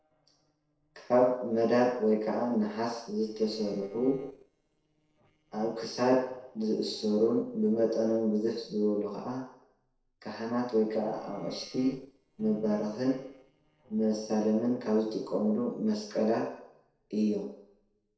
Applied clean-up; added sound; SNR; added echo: neural separator model SepFormer DNS4.